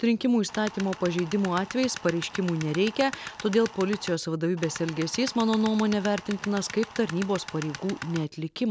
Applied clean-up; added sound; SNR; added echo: none; Tools; 13 dB; none.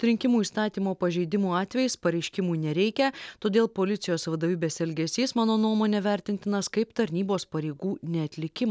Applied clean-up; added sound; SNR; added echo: none; none; none; none.